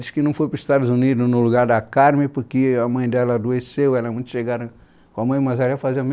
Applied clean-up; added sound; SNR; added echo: none; none; none; none.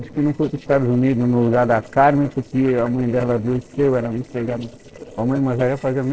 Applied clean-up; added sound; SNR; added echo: neural separator model SepFormer DNS4.